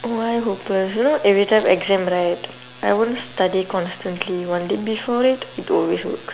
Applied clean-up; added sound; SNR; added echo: none; none; none; none.